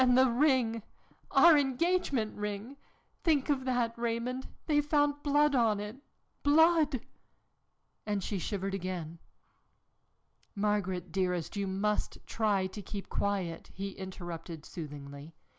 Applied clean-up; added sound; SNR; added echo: none; none; none; none.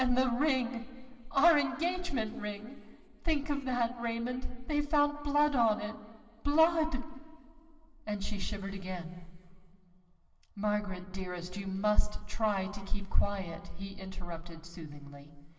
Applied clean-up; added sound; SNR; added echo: none; none; none; reverberation time 2.5 s.